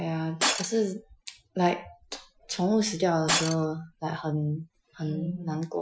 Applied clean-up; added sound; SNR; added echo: classical method Wiener filter.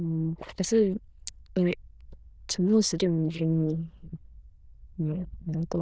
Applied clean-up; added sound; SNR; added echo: neural diffusion model UNIVERSE++.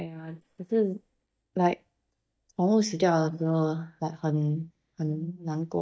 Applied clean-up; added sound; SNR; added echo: neural mask model DeepFilterNet 3.